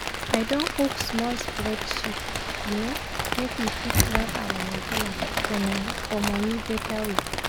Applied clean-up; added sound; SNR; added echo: none; Door + Rain; -1 dB; none.